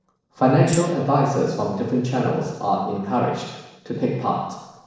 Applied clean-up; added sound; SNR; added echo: neural separator model SepFormer DNS4.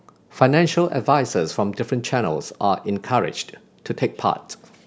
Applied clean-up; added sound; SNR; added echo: none; none; none; none.